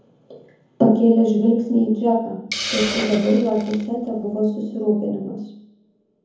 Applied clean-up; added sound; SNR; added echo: none; Hiss; 14 dB; reverberation time 0.7 s.